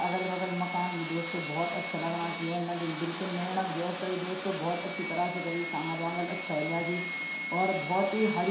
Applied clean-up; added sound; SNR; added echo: none; Sawing; 4 dB; reverberation time 0.7 s.